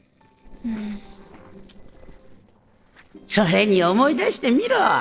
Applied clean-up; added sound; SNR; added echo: neural separator model SepFormer DNS4.